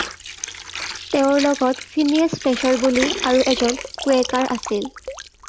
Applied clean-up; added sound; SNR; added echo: none; Water; 9 dB; none.